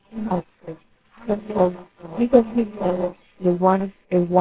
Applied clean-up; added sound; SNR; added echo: neural separator model SepFormer WHAMR!.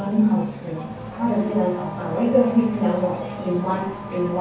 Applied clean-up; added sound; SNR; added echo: none; Race car, auto racing / Accelerating, revving, vroom; 11 dB; reverberation time 0.6 s.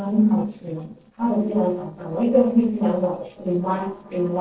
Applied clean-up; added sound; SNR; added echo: neural separator model SepFormer DNS4.